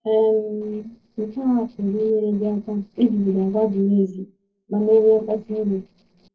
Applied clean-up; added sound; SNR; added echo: neural separator model SepFormer DNS4.